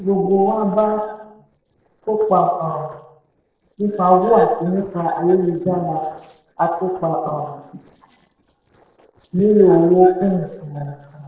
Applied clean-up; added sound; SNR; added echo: neural separator model SepFormer DNS4.